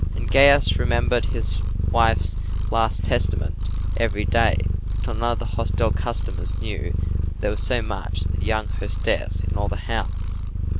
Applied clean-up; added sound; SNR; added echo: none; Purr; -3 dB; none.